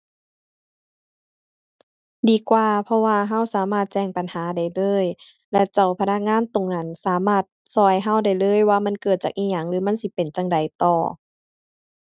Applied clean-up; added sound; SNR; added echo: none; none; none; none.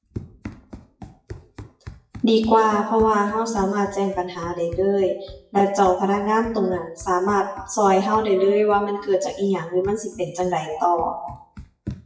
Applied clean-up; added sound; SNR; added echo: classical method WPE with log-MMSE.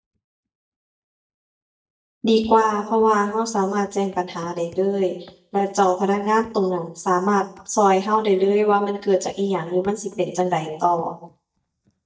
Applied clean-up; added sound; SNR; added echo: neural mask model DeepFilterNet 3.